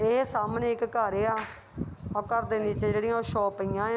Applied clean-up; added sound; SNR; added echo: none; none; none; none.